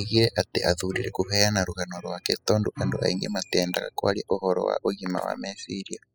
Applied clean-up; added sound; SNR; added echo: classical method spectral subtraction.